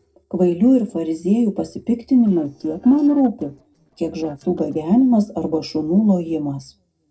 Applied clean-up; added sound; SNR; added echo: neural separator model SepFormer DNS4.